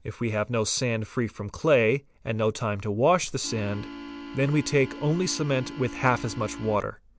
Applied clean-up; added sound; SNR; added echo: none; Organ; 13 dB; none.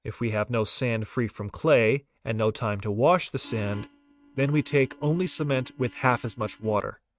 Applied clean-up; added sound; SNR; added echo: neural mask model RNNoise.